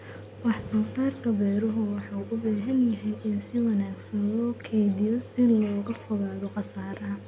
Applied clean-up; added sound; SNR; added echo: none; none; none; none.